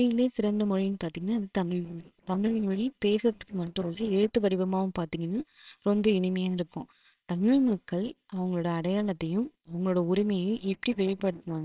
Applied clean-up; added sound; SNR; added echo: neural separator model SepFormer WHAMR!.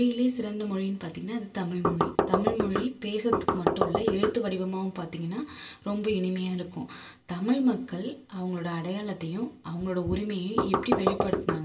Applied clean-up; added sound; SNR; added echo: none; Knock; -3 dB; reverberation time 0.2 s.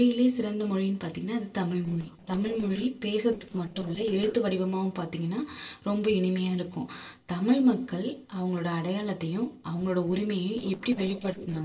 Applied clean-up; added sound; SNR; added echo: neural separator model SepFormer DNS4.